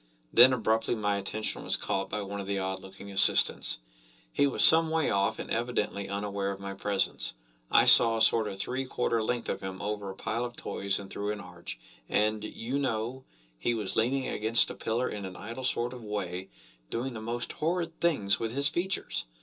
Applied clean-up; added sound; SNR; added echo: none; none; none; reverberation time 0.2 s.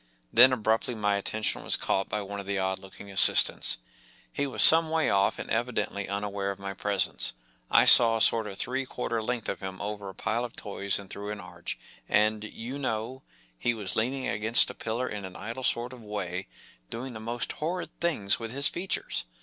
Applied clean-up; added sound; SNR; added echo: none; none; none; none.